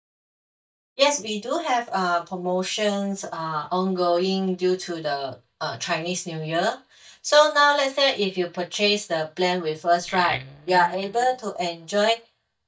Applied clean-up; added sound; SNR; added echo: neural mask model DeepFilterNet 3.